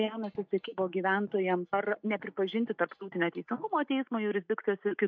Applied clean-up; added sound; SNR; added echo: neural mask model DeepFilterNet 3.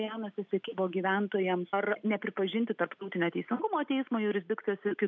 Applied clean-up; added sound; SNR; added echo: none; none; none; none.